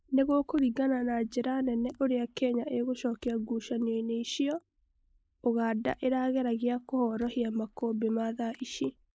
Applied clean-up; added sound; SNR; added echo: neural mask model Resemble Enhance denoiser.